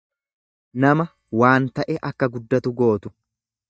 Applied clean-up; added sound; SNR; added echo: neural mask model DeepFilterNet 3.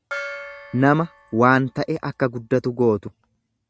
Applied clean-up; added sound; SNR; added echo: none; Gong; 17 dB; none.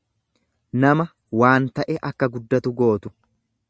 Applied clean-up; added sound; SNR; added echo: none; none; none; none.